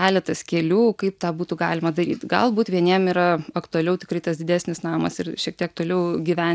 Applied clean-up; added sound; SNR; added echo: none; none; none; none.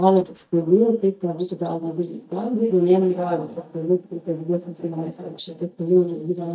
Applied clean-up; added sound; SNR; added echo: neural mask model DeepFilterNet 3.